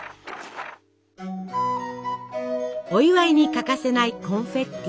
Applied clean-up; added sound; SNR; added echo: none; none; none; none.